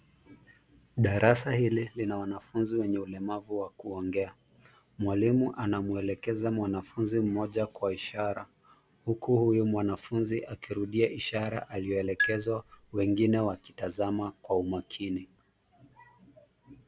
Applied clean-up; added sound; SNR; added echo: none; Marimba, xylophone; 6 dB; none.